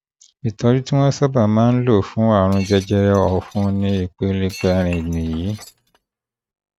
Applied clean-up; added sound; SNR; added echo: neural mask model RNNoise.